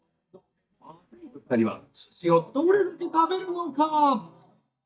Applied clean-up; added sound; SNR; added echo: neural mask model DeepFilterNet 3.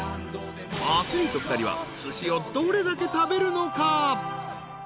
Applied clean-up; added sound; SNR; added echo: none; none; none; none.